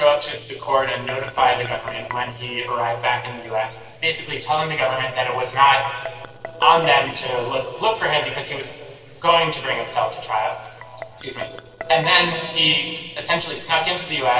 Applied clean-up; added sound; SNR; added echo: neural separator model SepFormer DNS4.